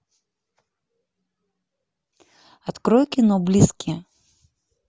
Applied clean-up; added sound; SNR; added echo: none; none; none; none.